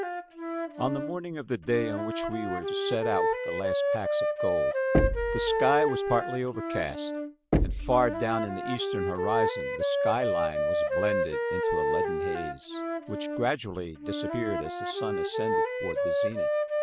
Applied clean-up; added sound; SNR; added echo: none; Wind instrument, woodwind instrument + Knock; -3 dB; none.